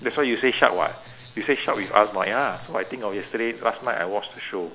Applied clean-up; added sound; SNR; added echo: none; none; none; none.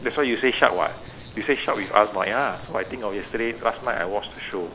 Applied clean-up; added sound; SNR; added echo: none; Stream + Fire; 18 dB; none.